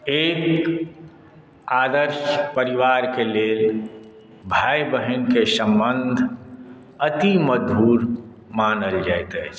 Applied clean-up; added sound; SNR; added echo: none; none; none; none.